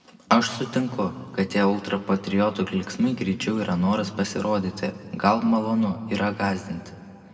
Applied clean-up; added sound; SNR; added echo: none; none; none; reverberation time 1.7 s.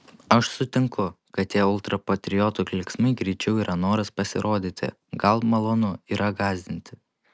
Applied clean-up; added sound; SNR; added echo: none; none; none; none.